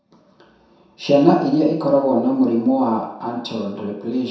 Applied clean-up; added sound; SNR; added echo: none; none; none; reverberation time 0.7 s.